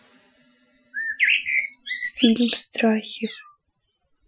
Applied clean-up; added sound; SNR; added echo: classical method Wiener filter.